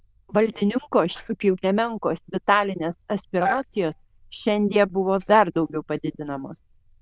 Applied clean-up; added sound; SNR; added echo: neural diffusion model UNIVERSE++.